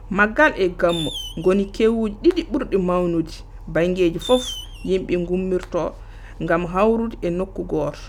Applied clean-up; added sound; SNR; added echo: none; Fireworks; 16 dB; none.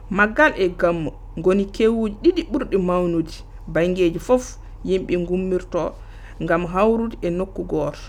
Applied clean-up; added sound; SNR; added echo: none; none; none; none.